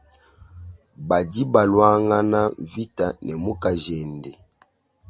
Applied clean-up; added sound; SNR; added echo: none; none; none; none.